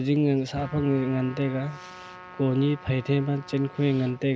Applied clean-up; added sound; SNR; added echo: none; Trumpet; 20 dB; none.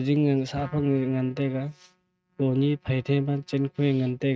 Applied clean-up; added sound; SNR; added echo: neural mask model RNNoise.